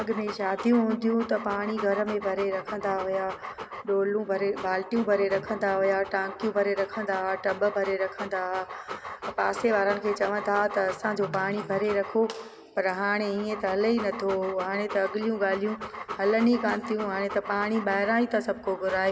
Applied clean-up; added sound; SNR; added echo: none; Dog; 12 dB; none.